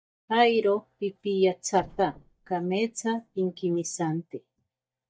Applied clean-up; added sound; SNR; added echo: neural mask model DeepFilterNet 3.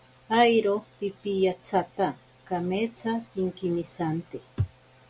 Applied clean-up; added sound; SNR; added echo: none; none; none; none.